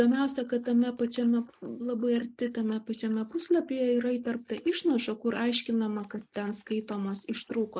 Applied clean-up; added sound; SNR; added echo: neural mask model Resemble Enhance denoiser.